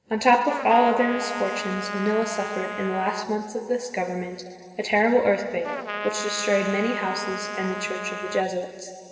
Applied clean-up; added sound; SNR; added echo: none; Trumpet; 8 dB; reverberation time 2.5 s.